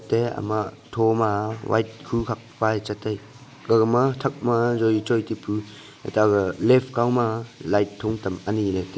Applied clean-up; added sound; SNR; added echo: none; none; none; none.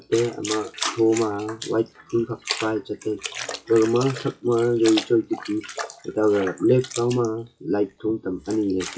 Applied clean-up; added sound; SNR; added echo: classical method WPE with log-MMSE.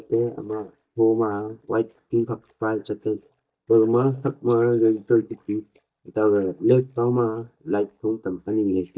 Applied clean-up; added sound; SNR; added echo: neural mask model DeepFilterNet 3.